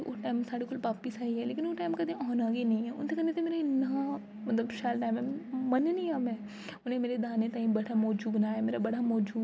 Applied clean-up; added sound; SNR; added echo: none; none; none; none.